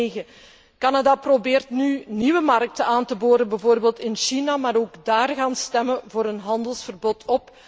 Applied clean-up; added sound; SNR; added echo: none; none; none; none.